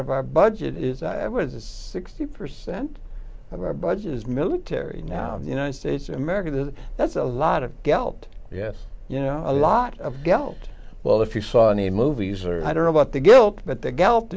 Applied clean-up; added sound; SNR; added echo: none; none; none; none.